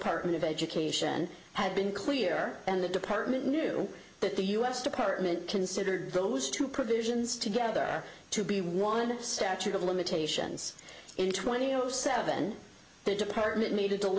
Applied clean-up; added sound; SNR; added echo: none; none; none; none.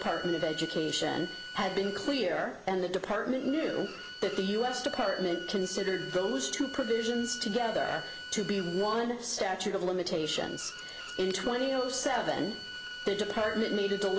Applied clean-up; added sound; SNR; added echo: none; Bowed string instrument; 11 dB; none.